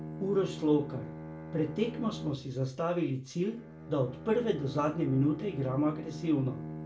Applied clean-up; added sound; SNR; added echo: none; Bowed string instrument; 11 dB; reverberation time 0.2 s.